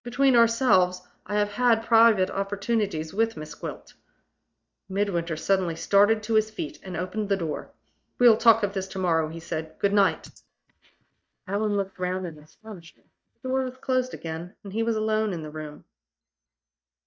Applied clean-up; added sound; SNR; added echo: neural mask model DeepFilterNet 3.